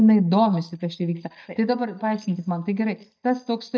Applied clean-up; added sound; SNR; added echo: neural mask model DeepFilterNet 3.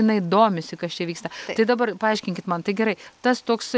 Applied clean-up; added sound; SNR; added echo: none; none; none; none.